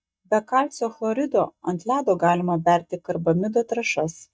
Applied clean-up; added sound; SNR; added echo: neural mask model DeepFilterNet 3.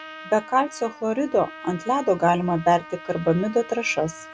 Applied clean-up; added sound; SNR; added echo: none; Trumpet; 18 dB; none.